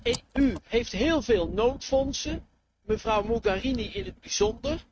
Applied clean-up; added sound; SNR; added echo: neural mask model RNNoise.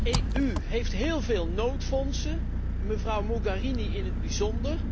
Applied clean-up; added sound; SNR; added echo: none; Engine; -4 dB; none.